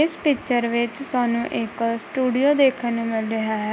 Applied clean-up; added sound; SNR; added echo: none; none; none; none.